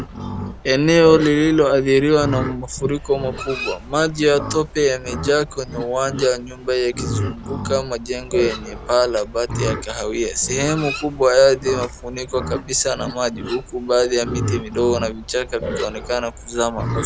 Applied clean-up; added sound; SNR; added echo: none; Livestock, farm animals, working animals; 9 dB; none.